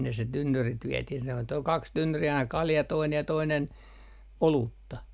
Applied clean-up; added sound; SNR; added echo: none; none; none; none.